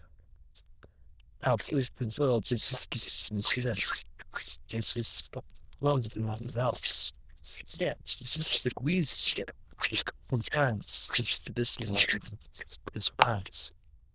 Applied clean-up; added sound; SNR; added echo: neural diffusion model UNIVERSE++.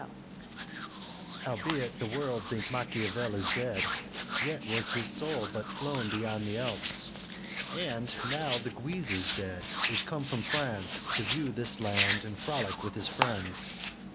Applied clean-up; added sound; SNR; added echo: none; Hands; -4 dB; none.